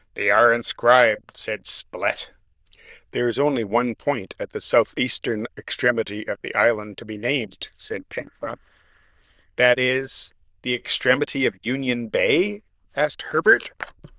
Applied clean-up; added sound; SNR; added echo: neural diffusion model UNIVERSE++.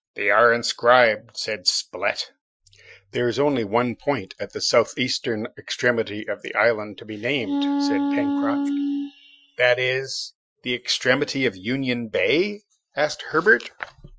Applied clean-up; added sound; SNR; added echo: classical method Wiener filter.